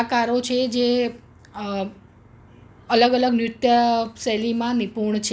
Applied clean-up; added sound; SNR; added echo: none; none; none; none.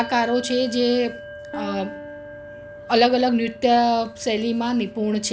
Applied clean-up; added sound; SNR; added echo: none; Bell + Piano; 15 dB; none.